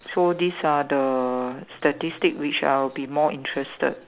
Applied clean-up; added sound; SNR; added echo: none; none; none; none.